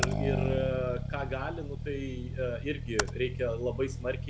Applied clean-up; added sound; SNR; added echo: none; Computer keyboard + Accelerating, revving, vroom; 0 dB; none.